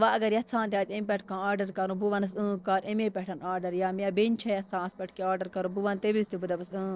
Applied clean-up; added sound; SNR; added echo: neural separator model SepFormer DNS4.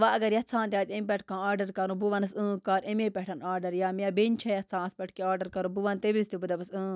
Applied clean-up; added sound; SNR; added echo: none; none; none; none.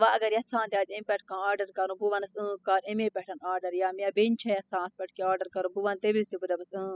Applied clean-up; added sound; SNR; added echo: classical method spectral subtraction.